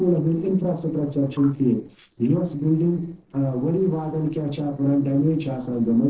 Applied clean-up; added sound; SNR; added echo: neural separator model SepFormer DNS4.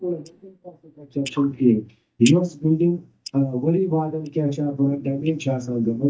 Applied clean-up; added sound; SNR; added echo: neural mask model DeepFilterNet 3.